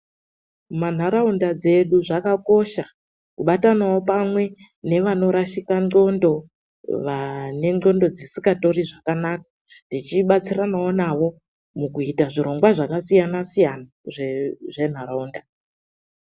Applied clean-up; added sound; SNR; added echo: none; none; none; none.